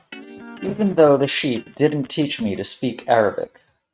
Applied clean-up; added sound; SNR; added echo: neural mask model RNNoise.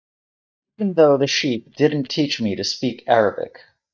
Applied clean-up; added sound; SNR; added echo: neural mask model DeepFilterNet 3.